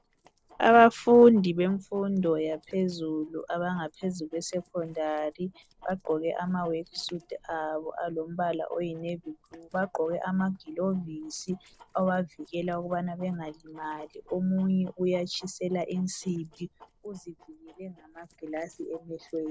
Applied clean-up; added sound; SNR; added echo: neural separator model SepFormer DNS4.